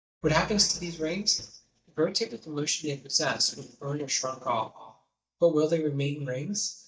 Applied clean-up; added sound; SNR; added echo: neural mask model DeepFilterNet 3.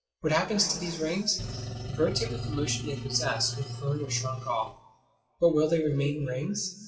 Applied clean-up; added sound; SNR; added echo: classical method WPE with log-MMSE.